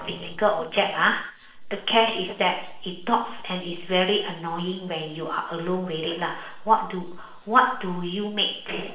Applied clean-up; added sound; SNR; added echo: neural separator model SepFormer DNS4.